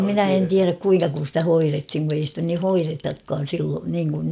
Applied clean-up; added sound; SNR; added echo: none; Chink, clink; 13 dB; none.